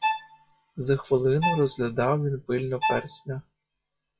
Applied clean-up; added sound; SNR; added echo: classical method WPE with log-MMSE.